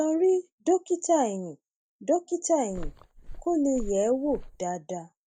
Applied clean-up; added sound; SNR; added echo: neural mask model DeepFilterNet 3.